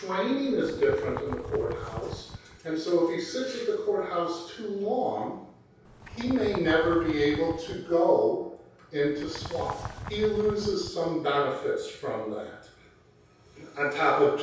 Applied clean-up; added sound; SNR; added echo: none; Bird; 12 dB; reverberation time 0.6 s.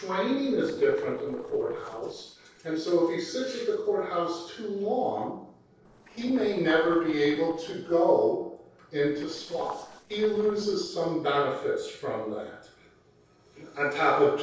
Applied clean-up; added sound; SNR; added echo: neural separator model SepFormer DNS4.